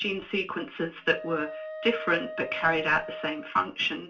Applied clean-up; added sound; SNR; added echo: none; Wind instrument, woodwind instrument; 11 dB; reverberation time 0.2 s.